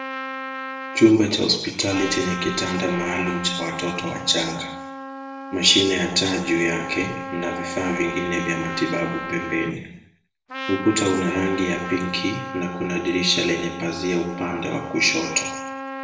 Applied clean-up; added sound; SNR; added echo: none; Trumpet; 9 dB; reverberation time 0.8 s.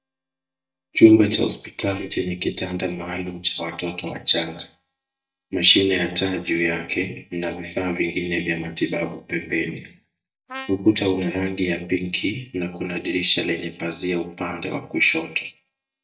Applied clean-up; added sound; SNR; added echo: neural mask model DeepFilterNet 3.